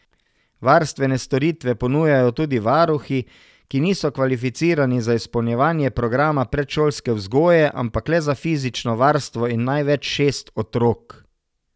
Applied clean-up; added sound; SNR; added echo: none; none; none; none.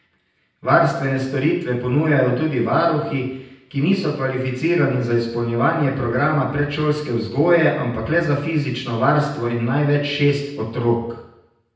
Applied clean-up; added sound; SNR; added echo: none; none; none; reverberation time 0.9 s.